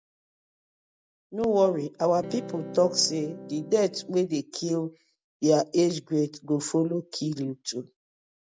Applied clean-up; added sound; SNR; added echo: none; Electric guitar / Strum; 13 dB; none.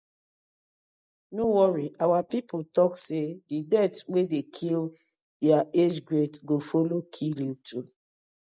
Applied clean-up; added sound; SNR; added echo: neural mask model Resemble Enhance denoiser.